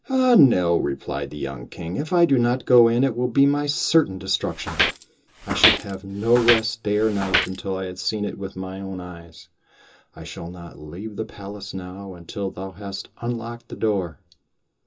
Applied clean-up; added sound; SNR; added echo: none; Walk, footsteps; 2 dB; reverberation time 0.2 s.